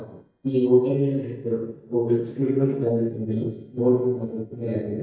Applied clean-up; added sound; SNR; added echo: neural mask model DeepFilterNet 3.